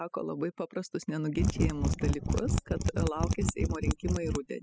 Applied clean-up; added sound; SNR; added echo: classical method spectral subtraction.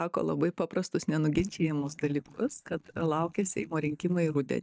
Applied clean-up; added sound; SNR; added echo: neural mask model DeepFilterNet 3.